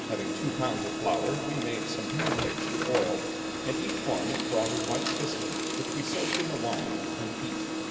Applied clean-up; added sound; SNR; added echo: none; Printer; -1 dB; reverberation time 2.7 s.